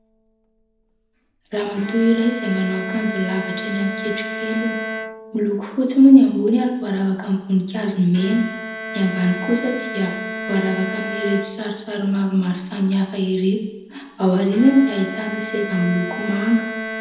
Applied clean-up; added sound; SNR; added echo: none; Bowed string instrument; 11 dB; reverberation time 0.8 s.